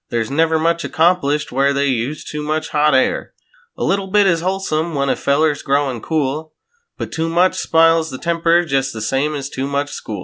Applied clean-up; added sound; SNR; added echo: none; none; none; none.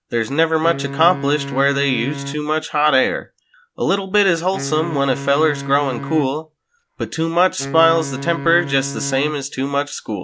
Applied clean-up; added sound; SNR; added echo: none; Wind instrument, woodwind instrument; 10 dB; none.